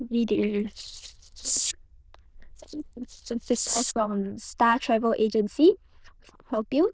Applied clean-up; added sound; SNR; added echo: neural diffusion model UNIVERSE++.